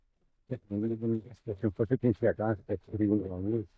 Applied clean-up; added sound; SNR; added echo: neural mask model DeepFilterNet 3.